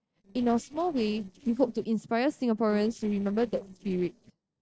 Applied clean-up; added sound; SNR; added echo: neural separator model SepFormer DNS4.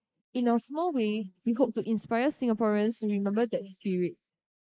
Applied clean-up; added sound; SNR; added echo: neural mask model Resemble Enhance denoiser.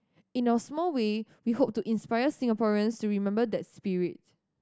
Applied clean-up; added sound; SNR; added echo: none; none; none; none.